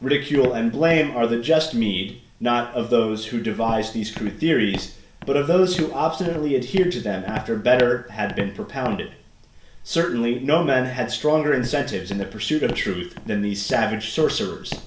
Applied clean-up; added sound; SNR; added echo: none; Walk, footsteps; 16 dB; reverberation time 0.5 s.